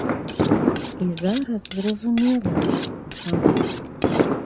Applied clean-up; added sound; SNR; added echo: none; Fireworks + Cutlery, silverware; -3 dB; none.